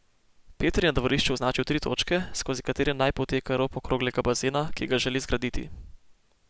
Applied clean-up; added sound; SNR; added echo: none; none; none; none.